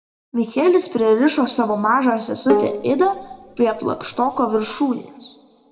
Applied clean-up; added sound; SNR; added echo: none; Bowed string instrument; 7 dB; reverberation time 1.3 s.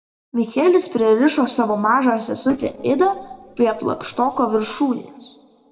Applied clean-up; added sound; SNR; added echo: neural separator model SepFormer DNS4.